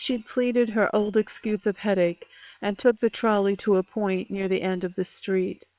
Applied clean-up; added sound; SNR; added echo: neural separator model SepFormer WHAM!.